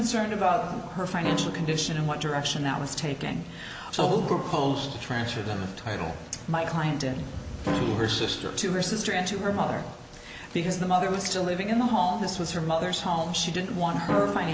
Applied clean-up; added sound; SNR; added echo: none; Drum; 11 dB; none.